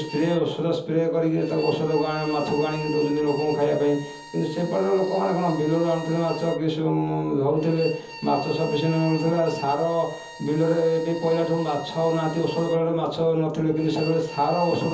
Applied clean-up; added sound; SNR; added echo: none; Bowed string instrument; 17 dB; reverberation time 0.7 s.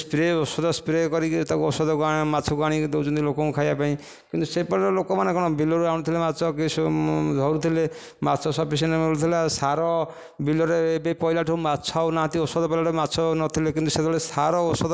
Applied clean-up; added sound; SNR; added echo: none; none; none; none.